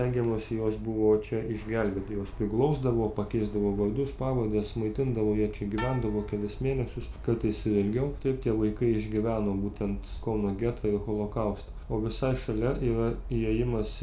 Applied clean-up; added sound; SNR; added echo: none; Bowed string instrument; 16 dB; reverberation time 0.4 s.